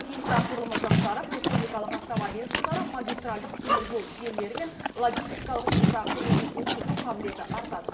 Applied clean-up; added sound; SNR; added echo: none; Livestock, farm animals, working animals; -4 dB; reverberation time 0.8 s.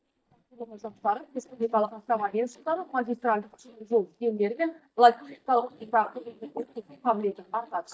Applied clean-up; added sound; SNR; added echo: neural mask model DeepFilterNet 3.